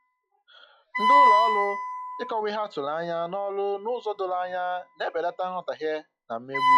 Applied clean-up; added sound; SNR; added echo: classical method log-MMSE.